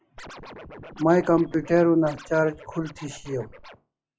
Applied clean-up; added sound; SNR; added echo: classical method log-MMSE.